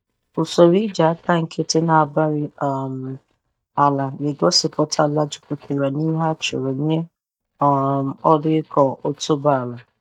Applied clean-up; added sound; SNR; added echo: neural mask model DeepFilterNet 3.